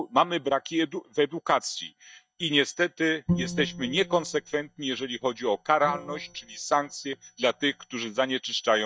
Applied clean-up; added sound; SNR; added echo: neural mask model DeepFilterNet 3.